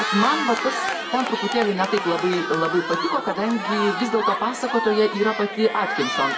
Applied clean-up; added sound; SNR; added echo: none; Cheering; 4 dB; reverberation time 1.4 s.